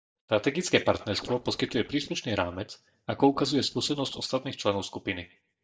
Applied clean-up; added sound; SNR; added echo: neural mask model DeepFilterNet 3.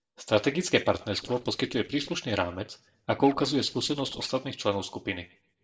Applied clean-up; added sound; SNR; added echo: neural separator model SepFormer DNS4.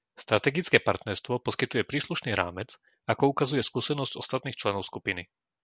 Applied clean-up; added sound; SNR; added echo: none; none; none; none.